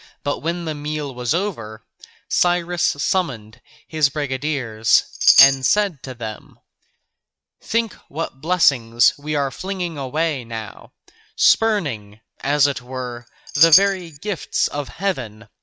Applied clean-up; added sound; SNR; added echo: neural mask model RNNoise.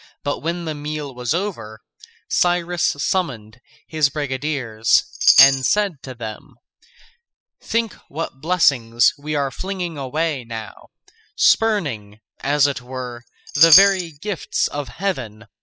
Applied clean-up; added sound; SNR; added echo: classical method spectral subtraction.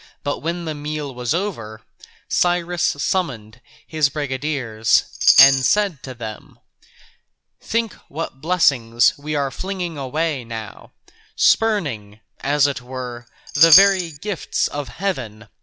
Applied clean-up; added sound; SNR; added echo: none; Chime; -3 dB; none.